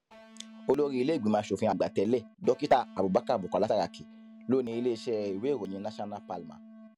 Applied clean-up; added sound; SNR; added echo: none; Electric guitar; 19 dB; none.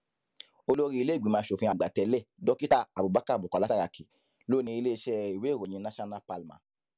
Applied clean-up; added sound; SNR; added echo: none; none; none; none.